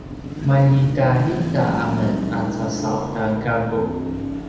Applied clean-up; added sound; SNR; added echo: none; Car passing by / Traffic noise, roadway noise / Engine; 5 dB; reverberation time 1.0 s.